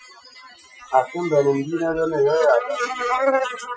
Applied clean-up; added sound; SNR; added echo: classical method Wiener filter.